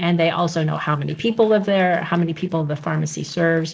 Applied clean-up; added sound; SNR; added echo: neural separator model SepFormer DNS4.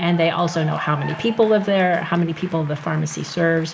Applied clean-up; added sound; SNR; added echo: none; Applause / Cheering; 17 dB; reverberation time 0.5 s.